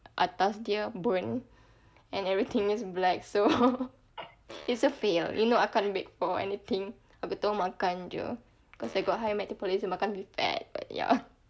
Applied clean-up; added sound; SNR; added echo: none; Fart; 18 dB; none.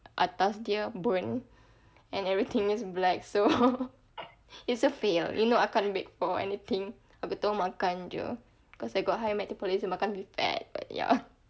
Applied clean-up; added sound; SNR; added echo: none; none; none; none.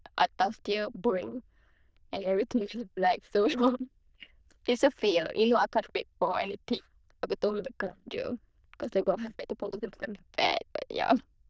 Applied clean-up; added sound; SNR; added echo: neural diffusion model UNIVERSE++.